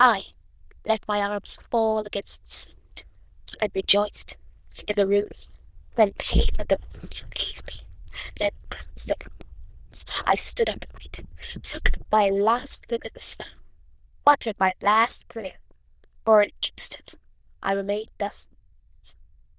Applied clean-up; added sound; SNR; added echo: neural diffusion model UNIVERSE++.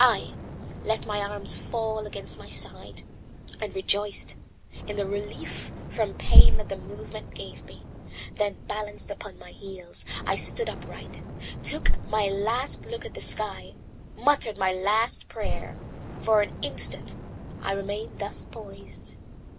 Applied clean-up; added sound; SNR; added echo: none; Fire; 14 dB; none.